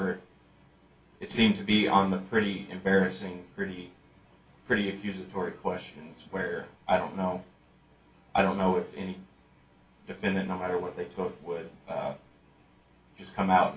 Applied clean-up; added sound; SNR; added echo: none; none; none; reverberation time 0.2 s.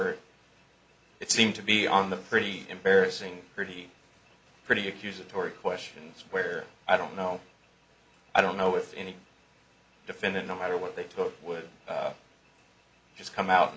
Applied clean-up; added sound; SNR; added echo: none; none; none; none.